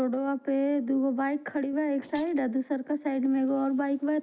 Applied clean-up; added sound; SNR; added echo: neural mask model Resemble Enhance denoiser.